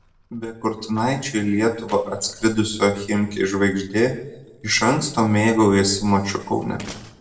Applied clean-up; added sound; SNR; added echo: neural separator model SepFormer DNS4.